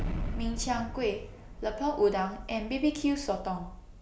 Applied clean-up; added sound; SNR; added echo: none; Explosion; 7 dB; none.